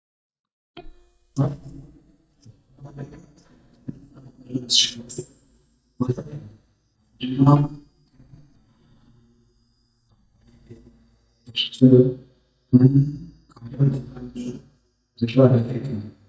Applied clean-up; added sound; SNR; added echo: neural mask model DeepFilterNet 3.